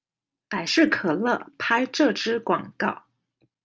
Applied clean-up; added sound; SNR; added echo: none; none; none; none.